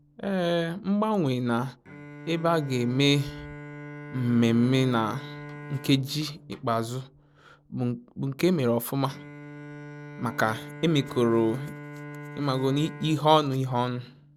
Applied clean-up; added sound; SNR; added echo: none; Bowed string instrument; 15 dB; none.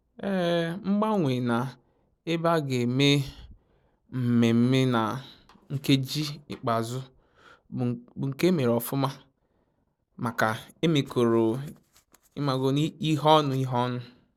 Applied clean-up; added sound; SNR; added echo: none; none; none; none.